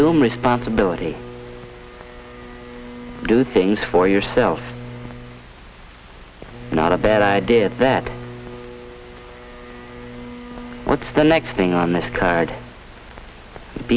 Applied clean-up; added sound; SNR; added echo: none; Bowed string instrument; 15 dB; none.